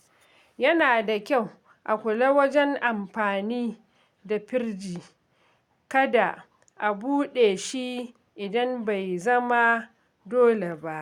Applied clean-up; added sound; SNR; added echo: none; none; none; none.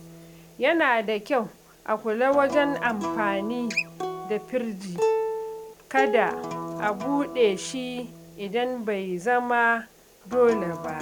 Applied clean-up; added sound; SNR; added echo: none; Acoustic guitar; 7 dB; none.